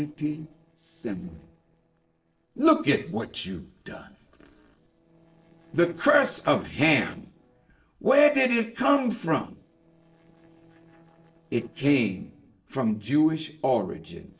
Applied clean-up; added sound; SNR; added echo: neural separator model SepFormer DNS4.